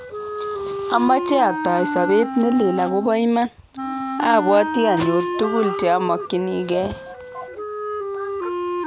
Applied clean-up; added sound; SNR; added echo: none; Wind instrument, woodwind instrument; 5 dB; none.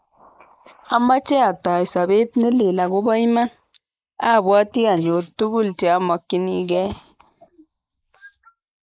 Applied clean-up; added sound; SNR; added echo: neural mask model Resemble Enhance denoiser.